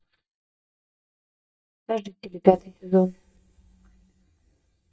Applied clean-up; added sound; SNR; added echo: neural mask model DeepFilterNet 3.